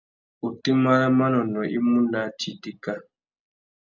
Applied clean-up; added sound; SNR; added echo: none; none; none; none.